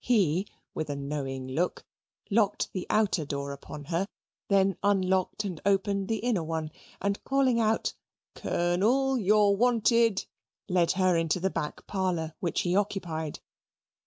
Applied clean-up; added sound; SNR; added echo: none; none; none; none.